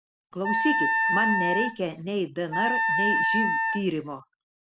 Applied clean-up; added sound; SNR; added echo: none; Wind instrument, woodwind instrument; -4 dB; none.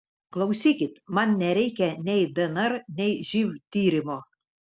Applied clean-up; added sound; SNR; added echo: none; none; none; none.